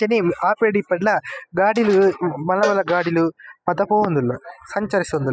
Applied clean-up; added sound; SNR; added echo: classical method spectral subtraction.